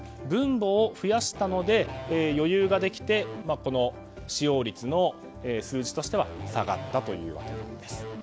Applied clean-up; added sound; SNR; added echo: none; Electric guitar / Bass guitar; 12 dB; none.